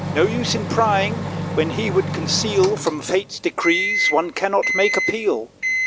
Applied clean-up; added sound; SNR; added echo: none; Microwave oven; 3 dB; none.